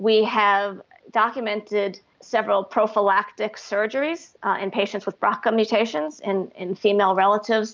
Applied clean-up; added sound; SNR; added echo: none; none; none; none.